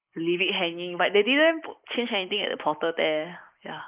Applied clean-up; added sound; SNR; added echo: neural mask model Resemble Enhance denoiser.